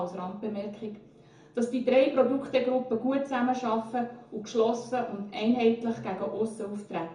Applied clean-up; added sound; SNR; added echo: none; none; none; reverberation time 0.6 s.